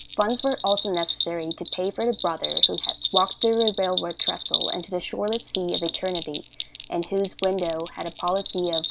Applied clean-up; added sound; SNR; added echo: none; Bell; 1 dB; none.